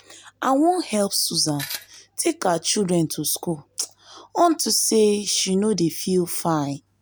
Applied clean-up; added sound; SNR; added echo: none; Tools; 11 dB; none.